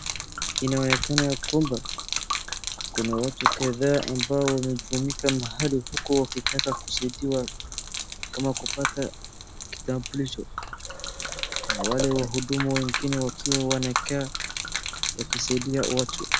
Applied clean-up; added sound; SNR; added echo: none; Gurgling / Liquid; 3 dB; none.